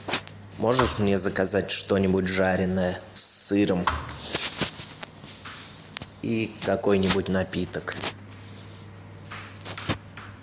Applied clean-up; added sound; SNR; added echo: none; Thump, thud; 7 dB; none.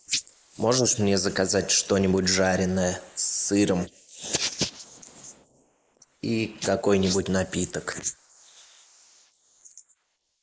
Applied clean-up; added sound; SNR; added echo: neural mask model Resemble Enhance denoiser.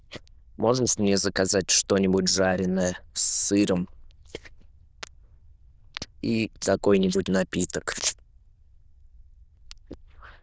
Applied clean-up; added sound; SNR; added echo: neural diffusion model UNIVERSE++.